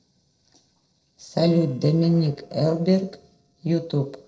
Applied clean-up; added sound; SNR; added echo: neural separator model SepFormer DNS4.